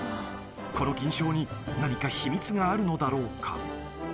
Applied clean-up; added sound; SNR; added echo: none; none; none; none.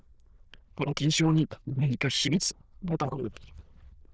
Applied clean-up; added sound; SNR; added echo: neural diffusion model UNIVERSE++.